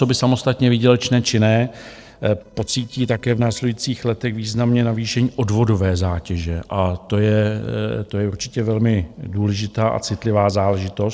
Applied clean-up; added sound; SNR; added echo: neural separator model SepFormer DNS4.